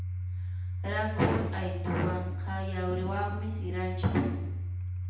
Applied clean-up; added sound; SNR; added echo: none; Domestic sounds, home sounds; 1 dB; reverberation time 0.8 s.